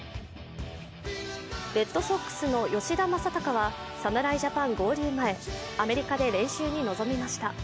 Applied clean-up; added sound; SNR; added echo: none; none; none; none.